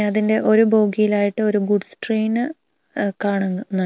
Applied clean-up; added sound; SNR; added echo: none; none; none; none.